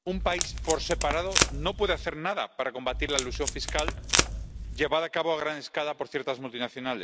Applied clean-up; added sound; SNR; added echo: none; Packing tape, duct tape; 0 dB; none.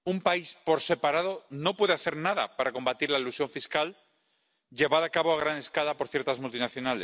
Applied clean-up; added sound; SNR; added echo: none; none; none; none.